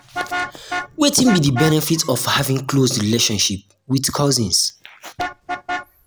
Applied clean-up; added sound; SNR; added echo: none; Vehicle horn, car horn, honking; 11 dB; none.